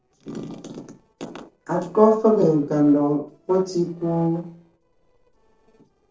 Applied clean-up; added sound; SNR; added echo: neural separator model SepFormer DNS4.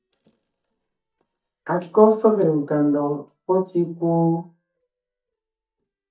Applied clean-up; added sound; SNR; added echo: neural mask model DeepFilterNet 3.